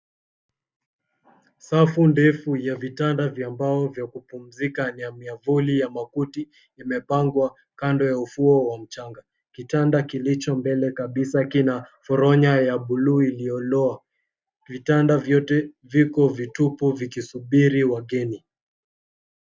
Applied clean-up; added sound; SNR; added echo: none; none; none; none.